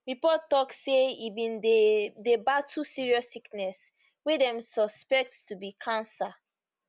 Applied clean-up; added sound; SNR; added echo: none; none; none; none.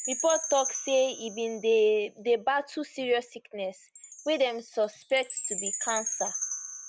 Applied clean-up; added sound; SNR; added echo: none; Chime; 8 dB; none.